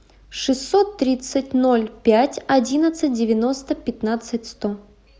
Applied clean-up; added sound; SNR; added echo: none; none; none; none.